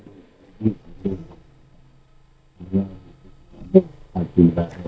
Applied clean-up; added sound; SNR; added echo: neural mask model DeepFilterNet 3.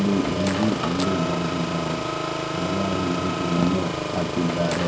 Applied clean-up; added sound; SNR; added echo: none; Engine; 1 dB; reverberation time 0.3 s.